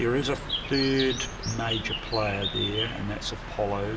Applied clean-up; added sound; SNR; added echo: none; Bird; 5 dB; reverberation time 1.4 s.